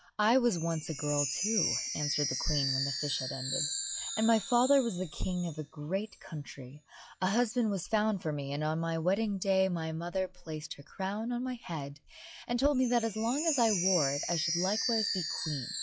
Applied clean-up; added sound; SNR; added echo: classical method log-MMSE.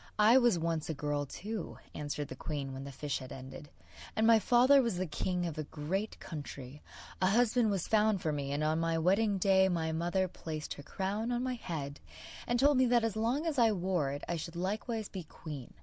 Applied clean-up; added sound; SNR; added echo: none; none; none; none.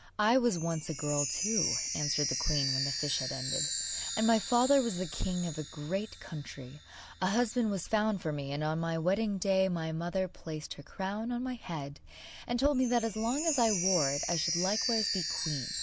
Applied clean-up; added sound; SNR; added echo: none; Chime; 6 dB; none.